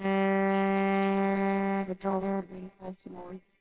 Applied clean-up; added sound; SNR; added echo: neural separator model SepFormer WHAMR!.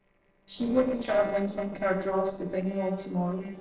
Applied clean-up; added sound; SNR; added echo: neural separator model SepFormer DNS4.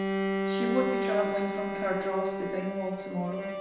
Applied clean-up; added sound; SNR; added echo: none; Bowed string instrument; -1 dB; reverberation time 0.8 s.